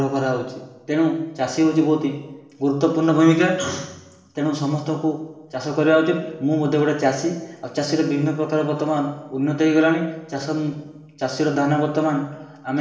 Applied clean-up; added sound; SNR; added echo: none; none; none; reverberation time 1.0 s.